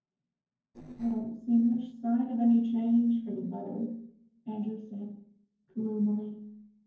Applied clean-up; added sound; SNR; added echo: neural separator model SepFormer DNS4.